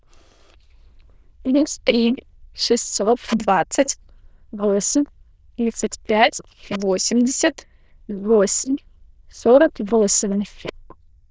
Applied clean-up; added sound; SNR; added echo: neural diffusion model UNIVERSE++.